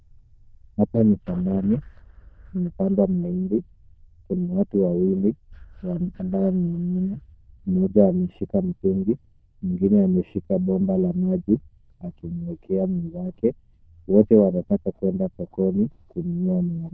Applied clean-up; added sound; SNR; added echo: neural diffusion model UNIVERSE++.